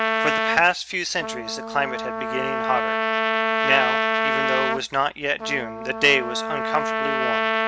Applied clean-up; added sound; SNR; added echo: none; Trumpet; -1 dB; none.